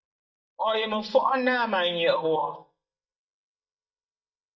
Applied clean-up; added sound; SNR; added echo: neural mask model DeepFilterNet 3.